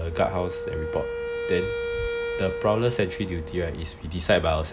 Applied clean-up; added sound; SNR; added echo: none; Wind instrument, woodwind instrument; 5 dB; none.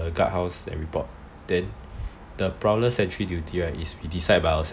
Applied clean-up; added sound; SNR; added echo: none; none; none; none.